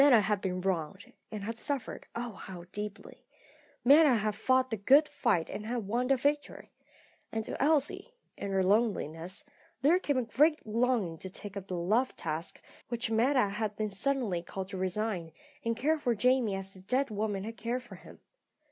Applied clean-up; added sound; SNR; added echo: none; none; none; none.